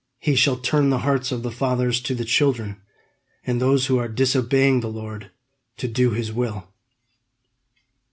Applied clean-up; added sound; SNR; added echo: none; none; none; none.